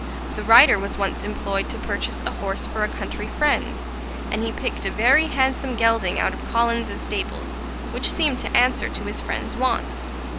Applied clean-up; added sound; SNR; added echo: none; Water; 9 dB; none.